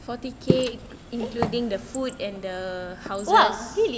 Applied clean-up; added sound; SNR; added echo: none; Walk, footsteps; 4 dB; none.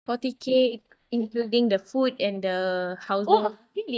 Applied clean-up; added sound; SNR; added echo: neural mask model DeepFilterNet 3.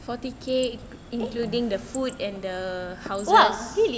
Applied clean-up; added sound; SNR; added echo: none; none; none; none.